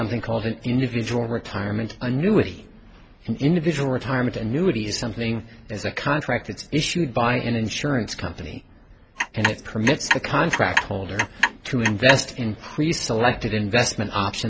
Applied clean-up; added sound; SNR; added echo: none; Clock; 2 dB; none.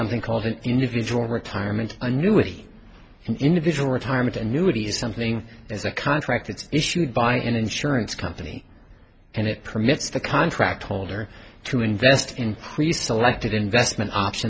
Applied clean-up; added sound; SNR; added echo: none; none; none; none.